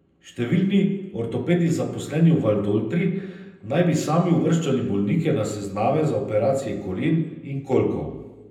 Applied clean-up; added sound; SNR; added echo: none; none; none; reverberation time 0.6 s.